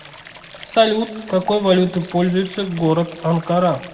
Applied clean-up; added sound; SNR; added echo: none; Stream; 20 dB; reverberation time 1.4 s.